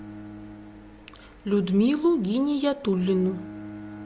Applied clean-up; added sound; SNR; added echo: none; Bowed string instrument; 17 dB; none.